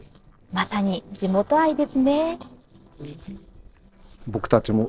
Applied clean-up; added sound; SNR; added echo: neural separator model SepFormer DNS4.